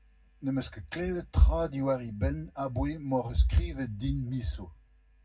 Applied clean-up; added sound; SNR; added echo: none; none; none; reverberation time 0.3 s.